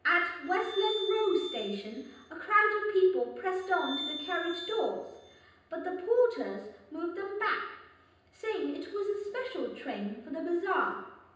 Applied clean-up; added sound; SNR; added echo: none; Glass; 11 dB; reverberation time 0.9 s.